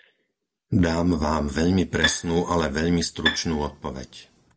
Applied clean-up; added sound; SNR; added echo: none; Bowed string instrument; 6 dB; none.